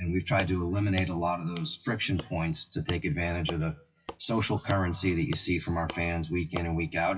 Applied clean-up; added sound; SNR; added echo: classical method WPE with log-MMSE.